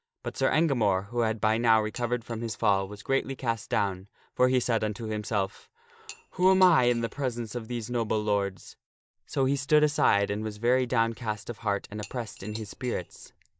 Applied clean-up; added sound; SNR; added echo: neural mask model DeepFilterNet 3.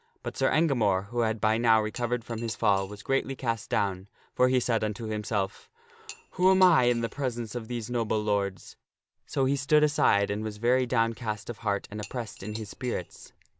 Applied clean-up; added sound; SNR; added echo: none; Cutlery, silverware / Dishes, pots, and pans; 20 dB; none.